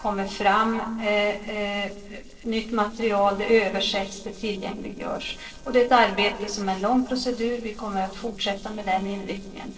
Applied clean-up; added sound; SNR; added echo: neural separator model SepFormer DNS4.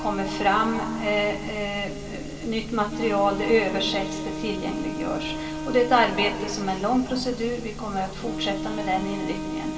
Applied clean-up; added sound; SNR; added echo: none; Wind instrument, woodwind instrument; 8 dB; reverberation time 2.7 s.